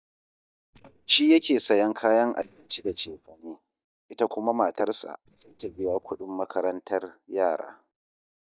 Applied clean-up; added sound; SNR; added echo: neural mask model DeepFilterNet 3.